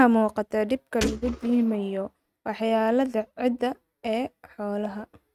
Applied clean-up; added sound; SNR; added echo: neural mask model RNNoise.